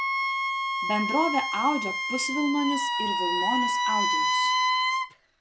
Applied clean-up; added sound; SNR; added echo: none; Wind instrument, woodwind instrument; -3 dB; none.